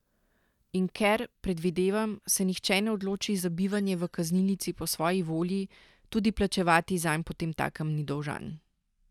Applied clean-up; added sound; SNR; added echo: neural mask model DeepFilterNet 3.